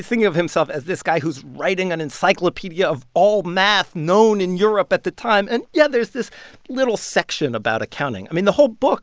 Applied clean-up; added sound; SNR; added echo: none; none; none; none.